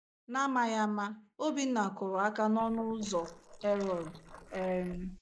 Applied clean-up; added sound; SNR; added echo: neural mask model Resemble Enhance denoiser.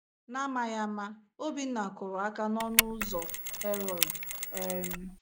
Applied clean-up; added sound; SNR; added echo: none; Mechanisms; -2 dB; none.